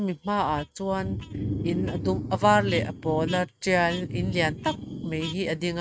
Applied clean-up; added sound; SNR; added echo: neural mask model RNNoise.